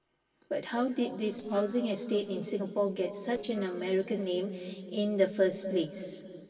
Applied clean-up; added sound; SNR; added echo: neural separator model SepFormer DNS4.